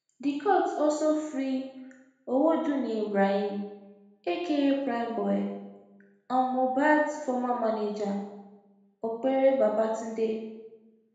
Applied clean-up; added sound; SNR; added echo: none; none; none; reverberation time 0.9 s.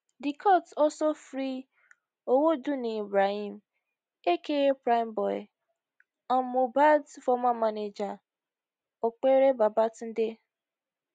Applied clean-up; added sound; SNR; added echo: none; none; none; none.